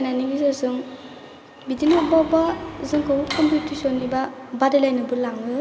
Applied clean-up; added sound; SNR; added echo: none; Mechanisms; 11 dB; none.